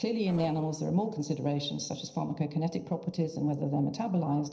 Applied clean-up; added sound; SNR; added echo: neural separator model SepFormer DNS4.